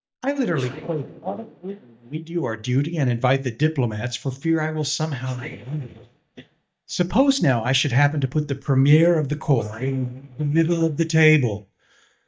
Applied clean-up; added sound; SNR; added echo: neural mask model DeepFilterNet 3.